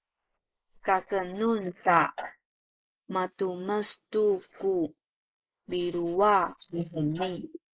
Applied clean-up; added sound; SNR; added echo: neural mask model Resemble Enhance denoiser.